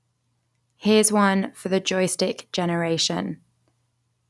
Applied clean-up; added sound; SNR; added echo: none; none; none; none.